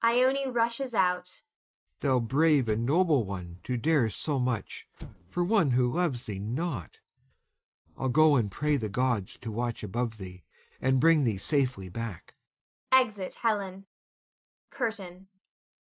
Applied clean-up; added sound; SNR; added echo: neural mask model RNNoise.